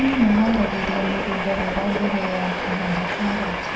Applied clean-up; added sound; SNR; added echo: none; Train; 3 dB; reverberation time 0.5 s.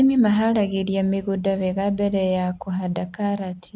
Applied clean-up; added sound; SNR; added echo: none; none; none; none.